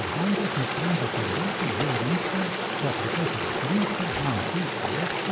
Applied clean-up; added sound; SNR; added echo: none; Stream; -2 dB; reverberation time 0.6 s.